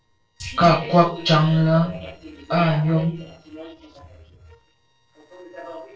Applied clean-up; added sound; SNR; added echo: neural separator model SepFormer DNS4.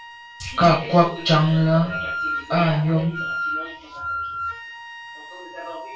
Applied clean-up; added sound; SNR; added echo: none; Wind instrument, woodwind instrument; 9 dB; reverberation time 0.2 s.